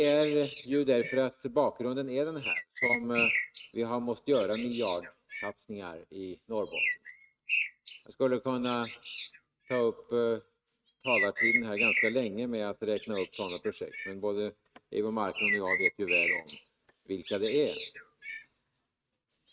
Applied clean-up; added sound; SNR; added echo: neural mask model RNNoise.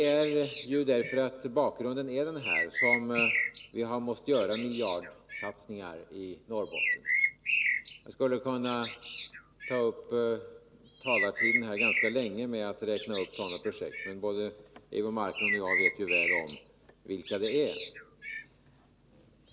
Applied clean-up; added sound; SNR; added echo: none; Bird; 2 dB; none.